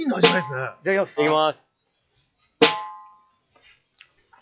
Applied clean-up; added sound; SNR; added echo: classical method log-MMSE.